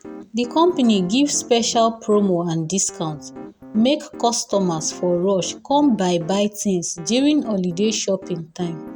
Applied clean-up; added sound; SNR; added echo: none; Piano; 17 dB; none.